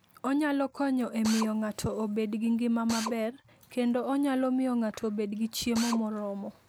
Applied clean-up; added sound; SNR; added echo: none; Drill; 10 dB; none.